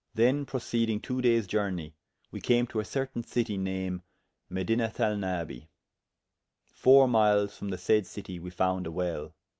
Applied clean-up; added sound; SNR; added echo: none; none; none; none.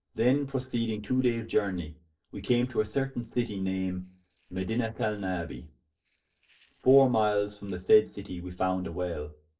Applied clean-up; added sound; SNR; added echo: neural separator model SepFormer DNS4.